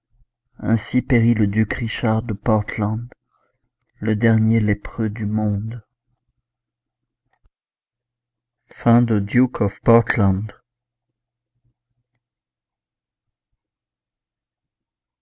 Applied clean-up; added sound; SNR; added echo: none; none; none; none.